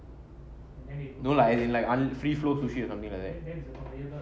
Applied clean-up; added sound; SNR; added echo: none; none; none; none.